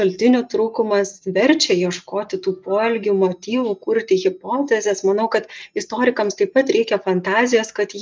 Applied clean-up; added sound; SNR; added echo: neural mask model DeepFilterNet 3.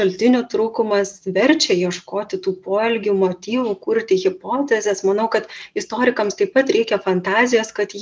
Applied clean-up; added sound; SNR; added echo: none; none; none; none.